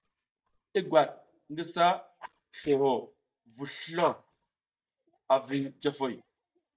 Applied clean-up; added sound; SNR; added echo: neural mask model DeepFilterNet 3.